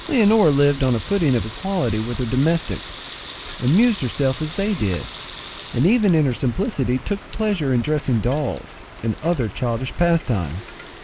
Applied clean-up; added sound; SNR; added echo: none; Sink (filling or washing) / Water tap, faucet / Liquid + Rain; 13 dB; none.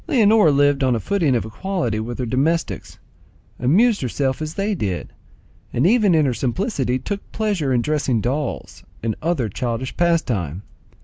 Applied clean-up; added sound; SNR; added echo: none; none; none; none.